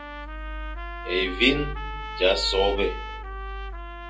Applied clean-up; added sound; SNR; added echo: none; Trumpet; 11 dB; reverberation time 0.2 s.